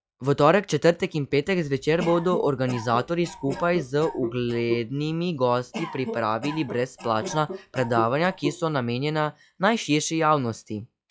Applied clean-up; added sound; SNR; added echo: classical method log-MMSE.